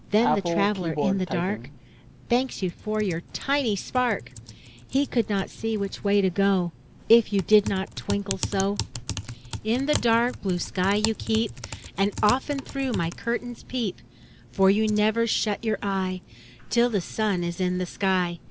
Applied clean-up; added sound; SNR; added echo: none; Typing; 10 dB; none.